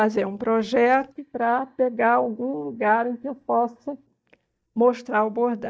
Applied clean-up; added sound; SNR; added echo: neural mask model DeepFilterNet 3.